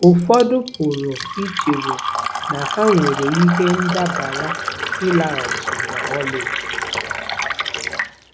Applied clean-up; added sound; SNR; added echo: none; Fill (with liquid); 4 dB; none.